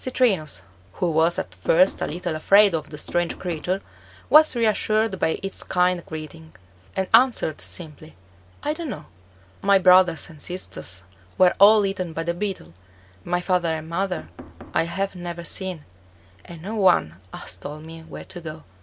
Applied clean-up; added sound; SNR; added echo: none; Knock; 17 dB; none.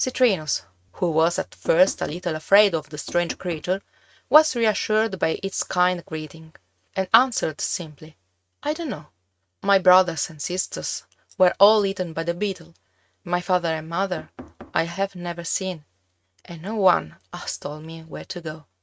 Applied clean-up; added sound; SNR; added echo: neural mask model RNNoise.